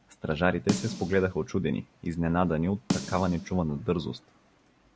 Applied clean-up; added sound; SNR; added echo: none; Snare drum; 8 dB; none.